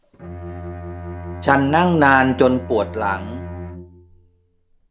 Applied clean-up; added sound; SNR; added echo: none; Bowed string instrument; 12 dB; none.